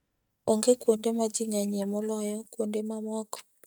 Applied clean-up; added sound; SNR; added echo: neural mask model DeepFilterNet 3.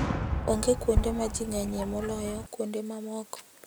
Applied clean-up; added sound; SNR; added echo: none; Fireworks; 2 dB; none.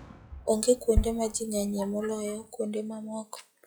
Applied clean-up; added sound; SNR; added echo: classical method log-MMSE.